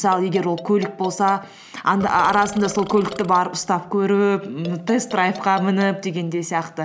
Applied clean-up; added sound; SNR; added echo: none; Burping, eructation + Marimba, xylophone; 17 dB; none.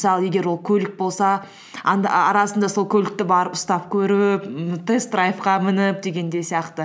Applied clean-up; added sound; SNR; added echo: none; none; none; none.